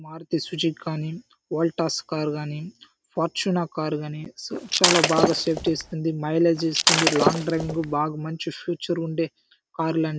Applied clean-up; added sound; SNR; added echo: none; Shatter; -2 dB; none.